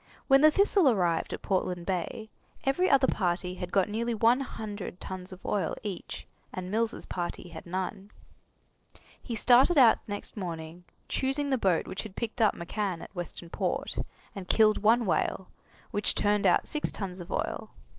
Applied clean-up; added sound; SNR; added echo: neural separator model SepFormer DNS4.